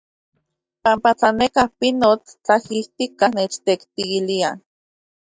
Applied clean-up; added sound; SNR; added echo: neural mask model DeepFilterNet 3.